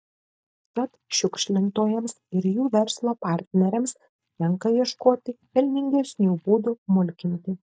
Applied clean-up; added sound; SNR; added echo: neural mask model DeepFilterNet 3.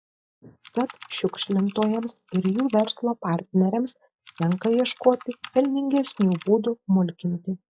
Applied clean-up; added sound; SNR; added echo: classical method log-MMSE.